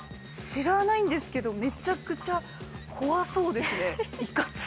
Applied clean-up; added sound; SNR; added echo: none; none; none; none.